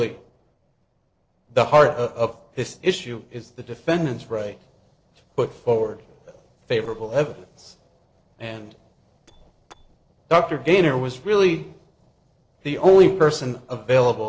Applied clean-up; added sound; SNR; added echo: neural separator model SepFormer DNS4.